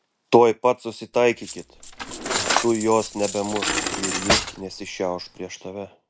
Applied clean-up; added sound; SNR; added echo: none; Coin (dropping) + Cutlery, silverware; 3 dB; none.